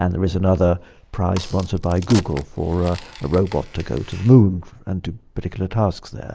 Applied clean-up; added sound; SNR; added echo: none; Crack; 18 dB; none.